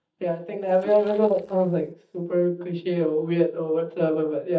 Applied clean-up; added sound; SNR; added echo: neural mask model DeepFilterNet 3.